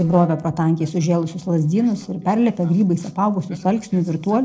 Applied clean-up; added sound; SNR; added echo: neural separator model SepFormer DNS4.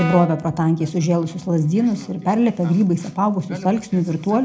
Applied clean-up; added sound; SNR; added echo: none; Brass instrument; 19 dB; reverberation time 0.2 s.